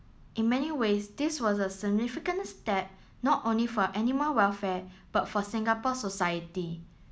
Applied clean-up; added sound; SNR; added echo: none; none; none; none.